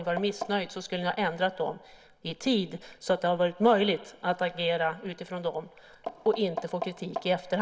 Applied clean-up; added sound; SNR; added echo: none; none; none; none.